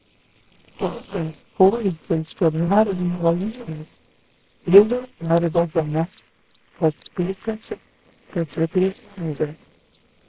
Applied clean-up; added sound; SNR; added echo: neural separator model SepFormer WHAMR!.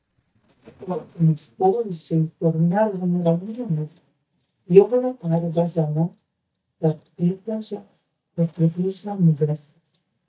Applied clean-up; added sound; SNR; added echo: neural mask model DeepFilterNet 3.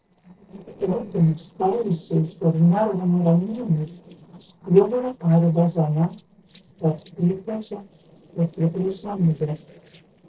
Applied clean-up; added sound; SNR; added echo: neural separator model SepFormer DNS4.